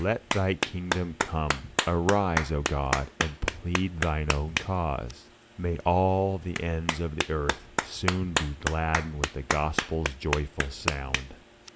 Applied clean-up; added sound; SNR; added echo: none; Clapping; 4 dB; none.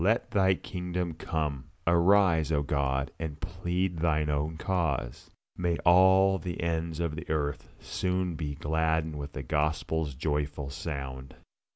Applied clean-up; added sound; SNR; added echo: none; none; none; none.